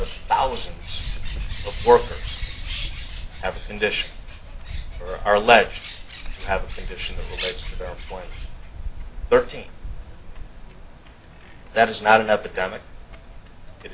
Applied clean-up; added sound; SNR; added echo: none; Bird; 7 dB; none.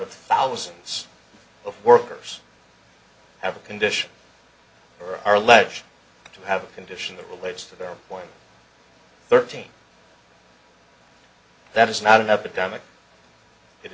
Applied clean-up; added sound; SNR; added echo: none; none; none; none.